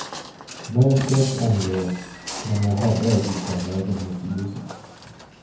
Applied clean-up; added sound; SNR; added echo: none; Walk, footsteps; 12 dB; reverberation time 0.9 s.